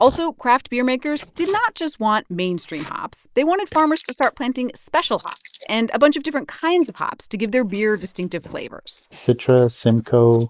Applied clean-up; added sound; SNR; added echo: neural mask model Resemble Enhance denoiser.